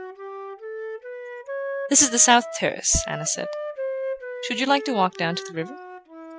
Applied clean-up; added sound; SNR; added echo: none; Wind instrument, woodwind instrument; 9 dB; none.